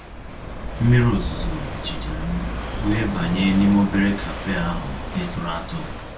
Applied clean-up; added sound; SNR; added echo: none; Walk, footsteps / Waves, surf / Wind; 6 dB; reverberation time 0.2 s.